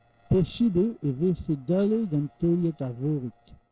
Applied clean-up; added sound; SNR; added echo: neural separator model SepFormer DNS4.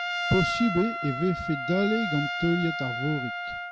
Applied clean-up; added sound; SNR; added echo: none; Trumpet; 4 dB; none.